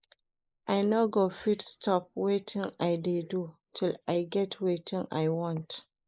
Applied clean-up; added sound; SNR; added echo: neural mask model Resemble Enhance denoiser.